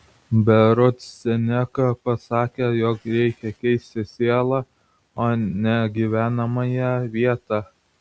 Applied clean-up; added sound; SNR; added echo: none; none; none; none.